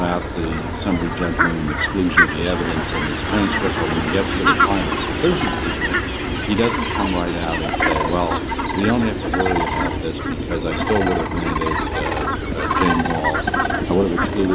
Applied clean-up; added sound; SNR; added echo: none; Fowl; -2 dB; none.